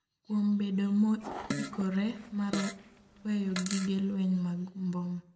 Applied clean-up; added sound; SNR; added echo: none; Fart; 9 dB; reverberation time 1.3 s.